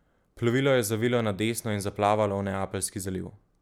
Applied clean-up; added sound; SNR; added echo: none; none; none; none.